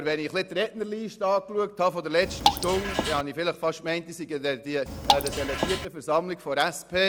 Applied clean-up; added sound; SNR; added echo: none; Drip / Water; -1 dB; none.